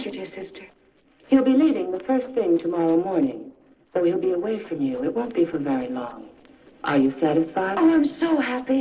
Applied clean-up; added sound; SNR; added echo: neural separator model SepFormer DNS4.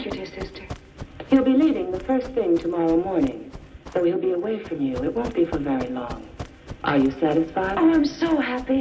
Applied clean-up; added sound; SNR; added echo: none; Run; 17 dB; reverberation time 0.6 s.